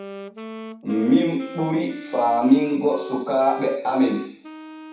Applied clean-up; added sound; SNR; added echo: none; Wind instrument, woodwind instrument; 14 dB; reverberation time 0.7 s.